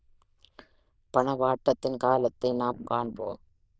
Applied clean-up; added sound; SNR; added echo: neural diffusion model UNIVERSE++.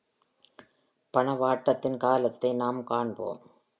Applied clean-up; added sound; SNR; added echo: none; none; none; none.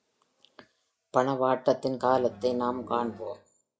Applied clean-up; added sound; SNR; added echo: classical method log-MMSE.